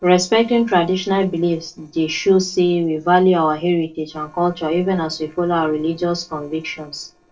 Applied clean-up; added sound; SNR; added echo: neural separator model SepFormer DNS4.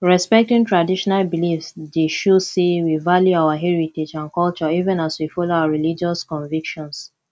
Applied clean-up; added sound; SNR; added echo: none; none; none; none.